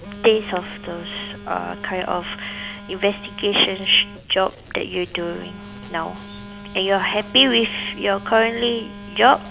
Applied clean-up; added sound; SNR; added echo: none; Telephone; 15 dB; none.